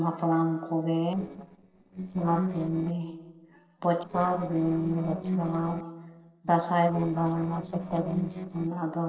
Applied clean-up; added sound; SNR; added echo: neural separator model SepFormer DNS4.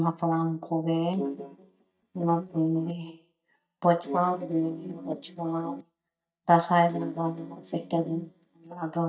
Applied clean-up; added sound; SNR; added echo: neural mask model DeepFilterNet 3.